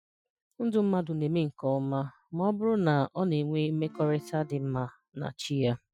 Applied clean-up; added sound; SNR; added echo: classical method Wiener filter.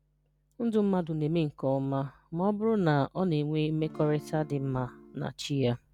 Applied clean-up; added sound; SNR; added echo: none; Acoustic guitar / Strum; 18 dB; none.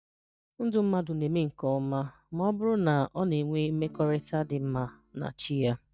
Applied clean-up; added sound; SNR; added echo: neural mask model DeepFilterNet 3.